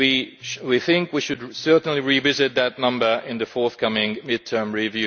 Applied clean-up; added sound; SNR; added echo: none; none; none; none.